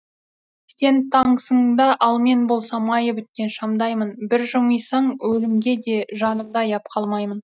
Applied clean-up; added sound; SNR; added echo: neural mask model DeepFilterNet 3.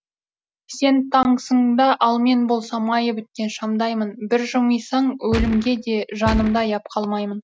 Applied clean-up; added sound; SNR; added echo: none; Gunshot, gunfire; 6 dB; none.